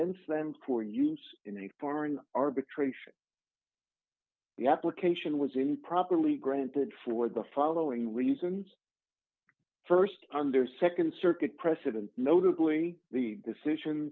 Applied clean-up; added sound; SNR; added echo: none; none; none; none.